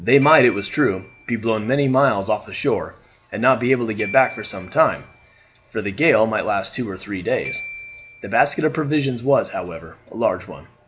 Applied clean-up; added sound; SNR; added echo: none; Glockenspiel; 18 dB; none.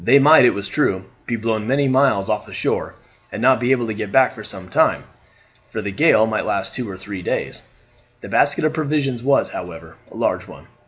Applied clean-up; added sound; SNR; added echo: none; none; none; none.